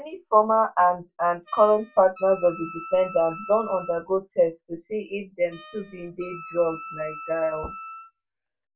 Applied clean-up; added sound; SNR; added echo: none; Wind instrument, woodwind instrument; 16 dB; reverberation time 0.1 s.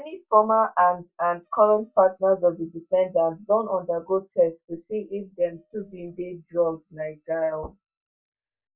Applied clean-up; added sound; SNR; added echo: neural mask model DeepFilterNet 3.